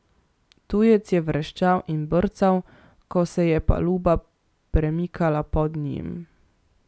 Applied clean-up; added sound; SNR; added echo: none; none; none; none.